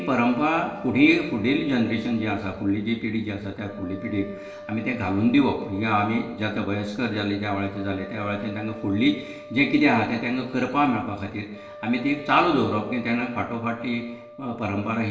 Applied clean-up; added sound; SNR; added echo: none; Wind instrument, woodwind instrument; 18 dB; reverberation time 0.8 s.